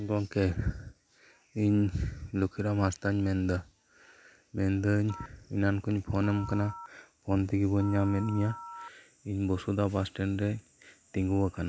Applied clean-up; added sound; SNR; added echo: none; Telephone; 16 dB; none.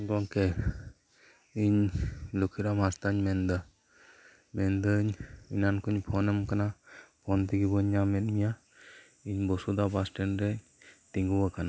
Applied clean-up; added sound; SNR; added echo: none; none; none; none.